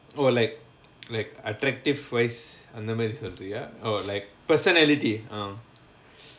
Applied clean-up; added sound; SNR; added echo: none; none; none; none.